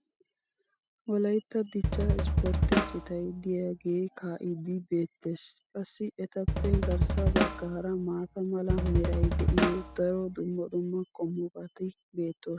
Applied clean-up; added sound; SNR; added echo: none; Drum kit; -4 dB; none.